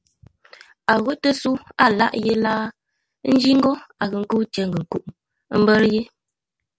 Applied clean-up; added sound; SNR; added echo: none; none; none; none.